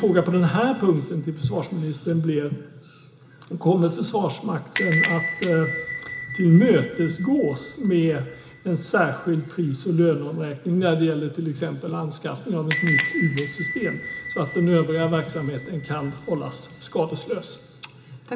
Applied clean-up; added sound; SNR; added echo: none; Door / Bell; 11 dB; reverberation time 0.2 s.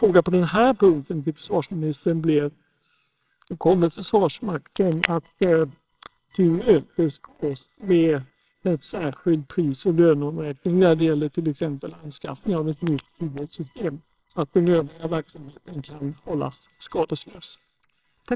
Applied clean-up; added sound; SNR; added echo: neural separator model SepFormer WHAMR!.